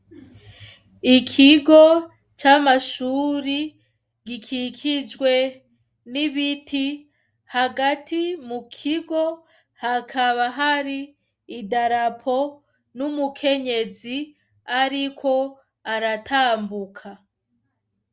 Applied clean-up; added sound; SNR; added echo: none; none; none; none.